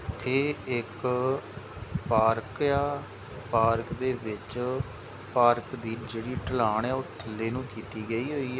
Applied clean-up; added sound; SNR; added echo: none; none; none; none.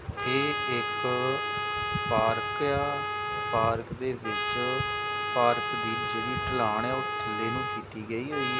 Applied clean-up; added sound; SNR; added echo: none; Trumpet; 1 dB; none.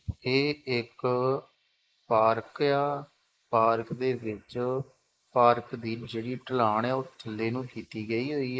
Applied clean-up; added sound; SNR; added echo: neural mask model Resemble Enhance denoiser.